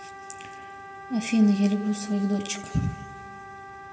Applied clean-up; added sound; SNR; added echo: none; Wind instrument, woodwind instrument; 15 dB; reverberation time 2.0 s.